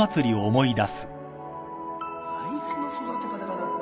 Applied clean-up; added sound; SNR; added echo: none; none; none; none.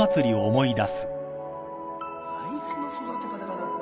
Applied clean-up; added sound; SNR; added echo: none; Keyboard (musical); 4 dB; none.